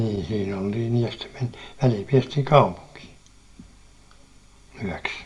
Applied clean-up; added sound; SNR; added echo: none; none; none; reverberation time 0.4 s.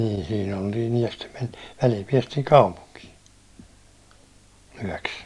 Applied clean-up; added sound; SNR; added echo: none; none; none; none.